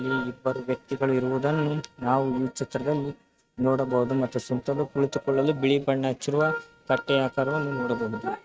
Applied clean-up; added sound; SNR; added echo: neural mask model RNNoise.